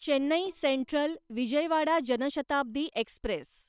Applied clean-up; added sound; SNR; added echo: neural separator model SepFormer WHAM!.